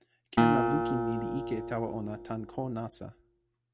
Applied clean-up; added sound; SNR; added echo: none; Acoustic guitar; -4 dB; none.